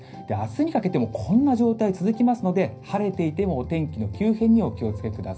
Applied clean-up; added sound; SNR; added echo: none; none; none; reverberation time 0.4 s.